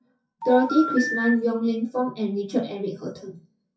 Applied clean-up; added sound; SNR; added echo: classical method WPE with log-MMSE.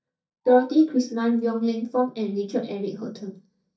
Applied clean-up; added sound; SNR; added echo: neural mask model DeepFilterNet 3.